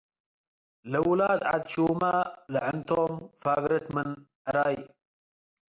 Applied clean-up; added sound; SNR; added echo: none; none; none; none.